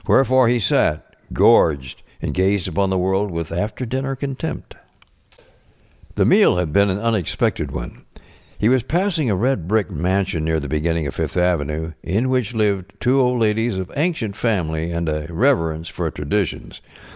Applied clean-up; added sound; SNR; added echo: none; none; none; none.